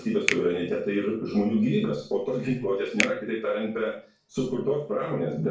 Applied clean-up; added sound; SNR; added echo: none; Finger snapping; 10 dB; reverberation time 0.4 s.